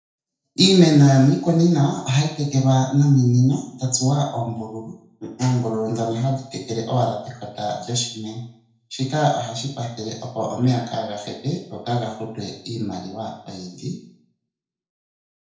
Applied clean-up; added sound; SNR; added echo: none; none; none; reverberation time 0.5 s.